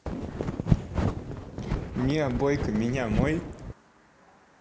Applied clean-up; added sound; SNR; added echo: none; Wind; -1 dB; none.